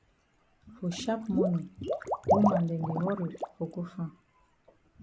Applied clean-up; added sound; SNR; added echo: none; Water / Liquid; 1 dB; none.